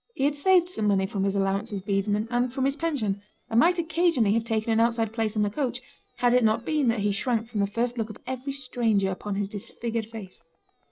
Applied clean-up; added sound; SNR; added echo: neural separator model SepFormer DNS4.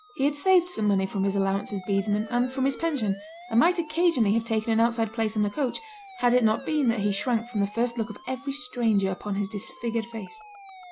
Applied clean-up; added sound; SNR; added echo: none; Siren; 19 dB; none.